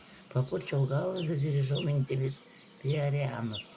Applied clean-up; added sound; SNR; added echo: none; Chirp, tweet; 19 dB; none.